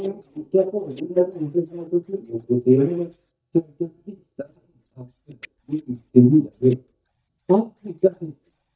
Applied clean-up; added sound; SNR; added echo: neural mask model DeepFilterNet 3.